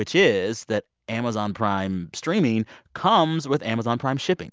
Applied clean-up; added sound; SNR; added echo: none; none; none; none.